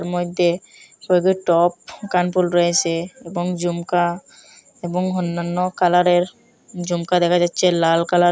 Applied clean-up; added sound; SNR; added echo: none; none; none; none.